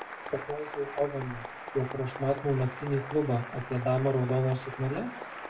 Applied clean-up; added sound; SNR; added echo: none; Applause; 11 dB; reverberation time 0.3 s.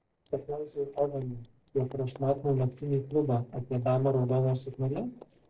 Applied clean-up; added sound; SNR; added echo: neural separator model SepFormer DNS4.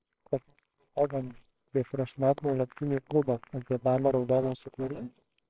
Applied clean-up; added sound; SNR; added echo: neural separator model SepFormer WHAMR!.